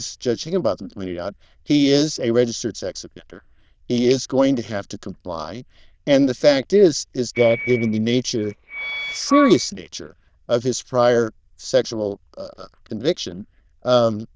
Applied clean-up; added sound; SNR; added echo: neural diffusion model UNIVERSE++.